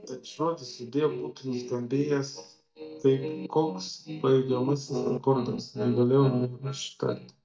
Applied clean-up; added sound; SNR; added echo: neural mask model DeepFilterNet 3.